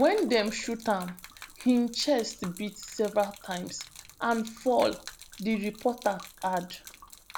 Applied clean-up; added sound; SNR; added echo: none; Gurgling / Liquid; 18 dB; none.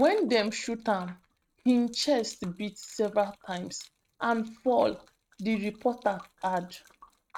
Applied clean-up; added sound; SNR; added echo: neural mask model RNNoise.